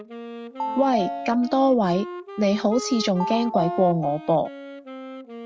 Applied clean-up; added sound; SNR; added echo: none; Wind instrument, woodwind instrument + Telephone; 9 dB; none.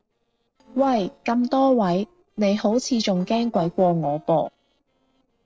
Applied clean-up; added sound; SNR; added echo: neural separator model SepFormer DNS4.